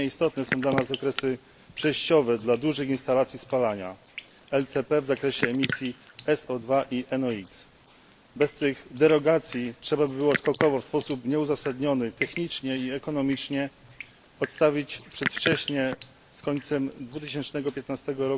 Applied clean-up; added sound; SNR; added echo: neural mask model Resemble Enhance denoiser.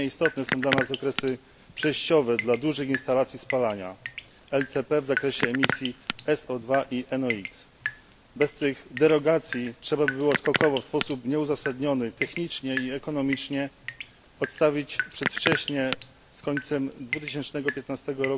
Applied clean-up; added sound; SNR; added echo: none; Drip; 6 dB; none.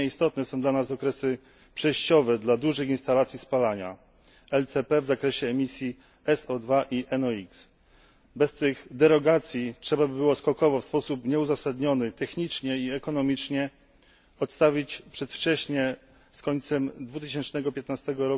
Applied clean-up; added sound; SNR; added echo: none; none; none; none.